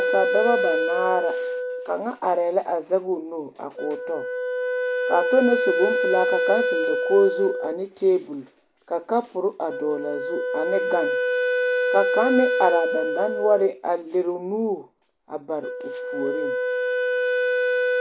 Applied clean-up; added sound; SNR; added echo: none; Wind instrument, woodwind instrument; 0 dB; none.